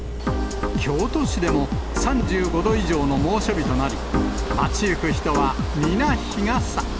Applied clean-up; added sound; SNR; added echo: none; Engine; 8 dB; none.